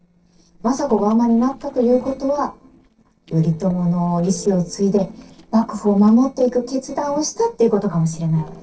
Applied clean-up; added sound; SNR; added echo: neural separator model SepFormer DNS4.